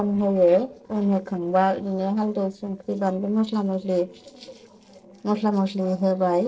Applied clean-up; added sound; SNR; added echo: neural separator model SepFormer DNS4.